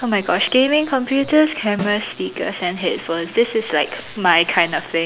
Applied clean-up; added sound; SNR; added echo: none; Snare drum; 17 dB; none.